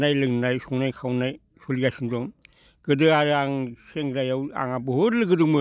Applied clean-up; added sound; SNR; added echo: none; none; none; none.